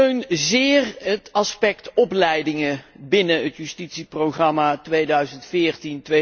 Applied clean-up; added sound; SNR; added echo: none; none; none; none.